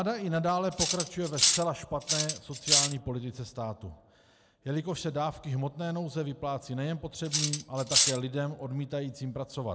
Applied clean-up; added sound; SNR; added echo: none; Cutlery, silverware; -4 dB; none.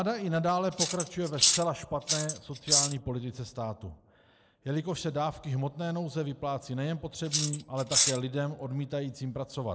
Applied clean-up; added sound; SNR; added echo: neural mask model Resemble Enhance denoiser.